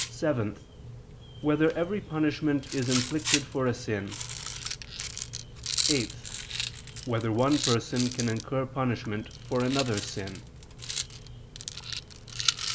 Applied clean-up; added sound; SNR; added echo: none; Rattle; 5 dB; none.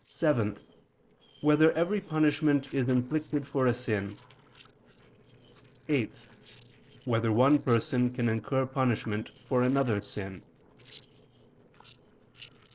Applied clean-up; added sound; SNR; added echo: neural separator model SepFormer DNS4.